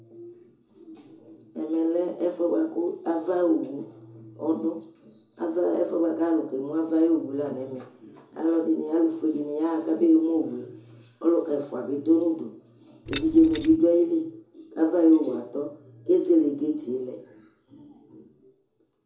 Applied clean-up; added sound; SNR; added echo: none; Keys jangling; 3 dB; reverberation time 0.6 s.